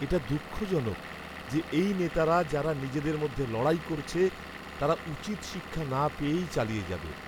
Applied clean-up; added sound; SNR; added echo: none; Engine / Vehicle; 12 dB; none.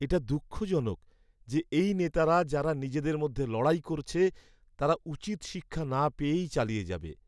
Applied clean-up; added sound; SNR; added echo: none; none; none; none.